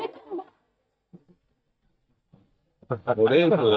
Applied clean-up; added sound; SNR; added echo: neural mask model DeepFilterNet 3.